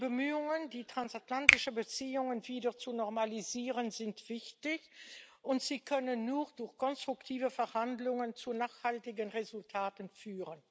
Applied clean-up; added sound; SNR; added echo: none; Finger snapping; -3 dB; none.